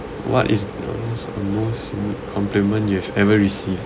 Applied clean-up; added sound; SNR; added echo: none; none; none; none.